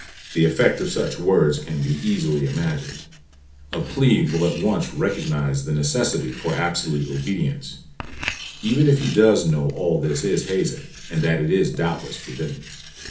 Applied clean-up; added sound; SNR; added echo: none; Writing; 16 dB; reverberation time 0.4 s.